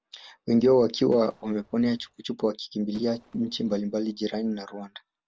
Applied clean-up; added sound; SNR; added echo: neural separator model SepFormer DNS4.